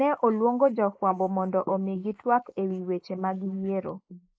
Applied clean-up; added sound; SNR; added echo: neural mask model Resemble Enhance denoiser.